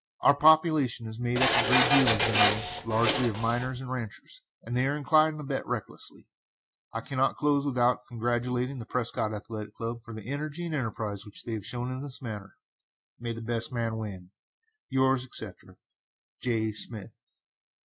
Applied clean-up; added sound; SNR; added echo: none; Printer; -3 dB; none.